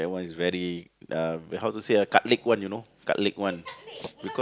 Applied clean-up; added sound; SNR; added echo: none; none; none; none.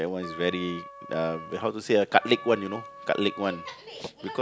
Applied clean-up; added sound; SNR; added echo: none; Wind instrument, woodwind instrument; 14 dB; none.